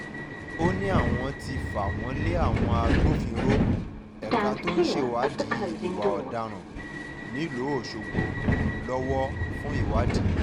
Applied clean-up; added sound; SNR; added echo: none; Subway, metro, underground; -5 dB; none.